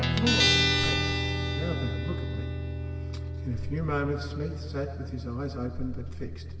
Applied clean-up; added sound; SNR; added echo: none; Guitar; -5 dB; reverberation time 2.3 s.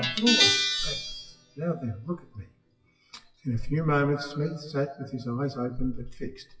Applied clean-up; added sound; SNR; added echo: classical method WPE with log-MMSE.